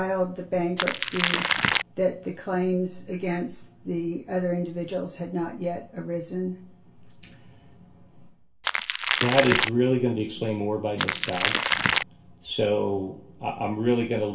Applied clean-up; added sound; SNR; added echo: none; Crackle; -4 dB; reverberation time 0.3 s.